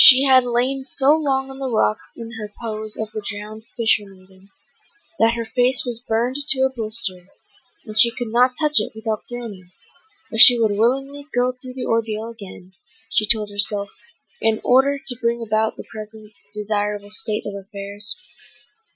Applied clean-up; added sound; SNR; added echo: classical method Wiener filter.